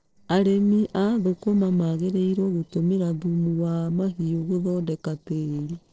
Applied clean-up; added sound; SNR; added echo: neural separator model SepFormer DNS4.